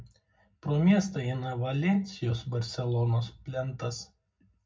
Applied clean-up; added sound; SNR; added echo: none; none; none; reverberation time 0.4 s.